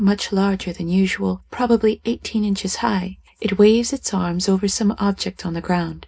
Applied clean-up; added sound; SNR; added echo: none; none; none; reverberation time 0.3 s.